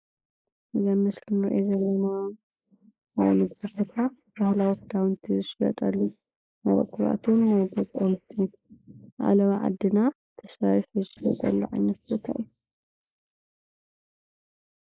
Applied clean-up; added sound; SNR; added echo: neural mask model Resemble Enhance denoiser.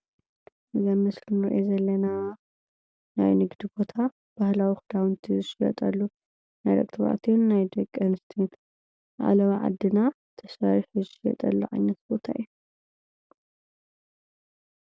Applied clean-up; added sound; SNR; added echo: none; none; none; none.